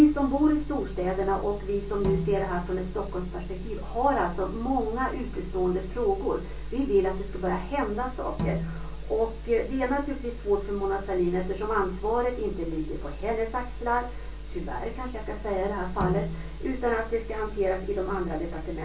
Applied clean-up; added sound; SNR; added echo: none; Bowed string instrument; 7 dB; reverberation time 0.2 s.